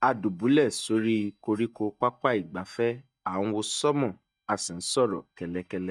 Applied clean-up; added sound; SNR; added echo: neural mask model DeepFilterNet 3.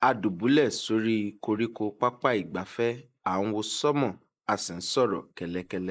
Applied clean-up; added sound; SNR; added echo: neural mask model Resemble Enhance denoiser.